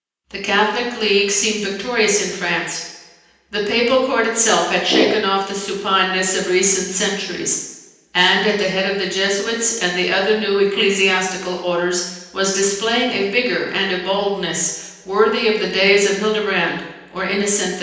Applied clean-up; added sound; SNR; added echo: none; Brass instrument; 4 dB; reverberation time 0.9 s.